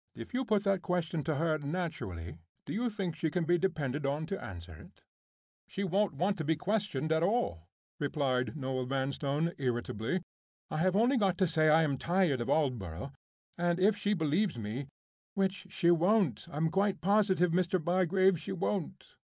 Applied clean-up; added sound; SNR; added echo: none; none; none; none.